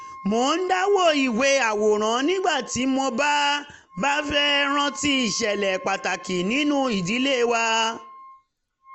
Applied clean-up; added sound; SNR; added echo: none; Wind instrument, woodwind instrument; 19 dB; none.